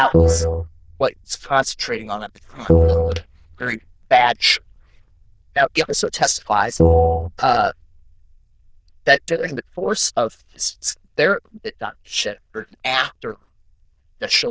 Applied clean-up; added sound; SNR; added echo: neural diffusion model UNIVERSE++.